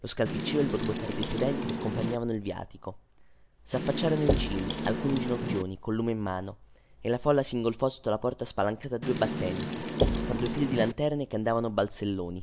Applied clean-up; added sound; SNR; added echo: none; Knock / Wood + Wind; 2 dB; none.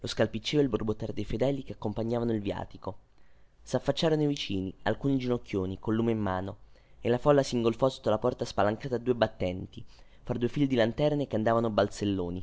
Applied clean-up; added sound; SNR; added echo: none; none; none; none.